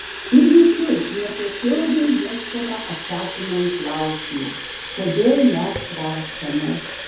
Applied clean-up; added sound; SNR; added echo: none; Fill (with liquid) / Water tap, faucet; 9 dB; reverberation time 0.6 s.